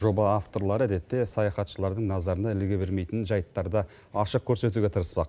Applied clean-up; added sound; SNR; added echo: none; none; none; none.